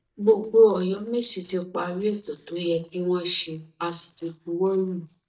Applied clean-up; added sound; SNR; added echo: neural mask model DeepFilterNet 3.